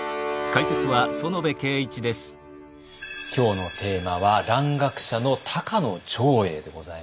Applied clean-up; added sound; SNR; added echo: none; none; none; none.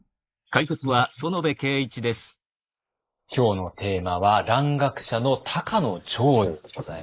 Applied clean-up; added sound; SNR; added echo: neural mask model Resemble Enhance denoiser.